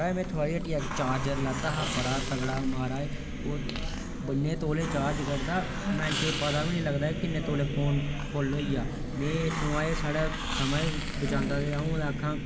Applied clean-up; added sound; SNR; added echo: none; Hiss; 4 dB; none.